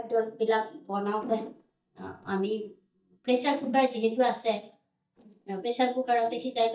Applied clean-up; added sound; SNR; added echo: neural mask model DeepFilterNet 3.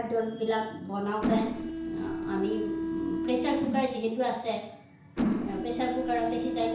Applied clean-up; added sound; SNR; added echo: none; Mechanisms; 1 dB; reverberation time 0.5 s.